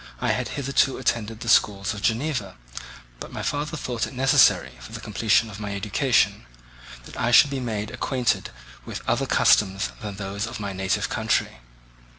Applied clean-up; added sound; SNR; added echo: none; none; none; none.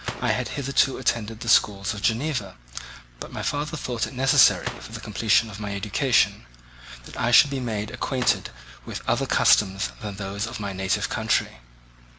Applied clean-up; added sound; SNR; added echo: none; Gunshot, gunfire; 17 dB; none.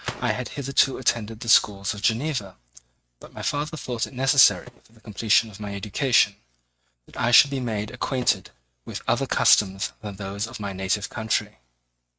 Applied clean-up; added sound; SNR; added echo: neural mask model RNNoise.